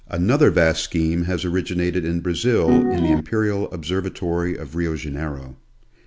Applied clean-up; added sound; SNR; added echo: none; Piano; -3 dB; none.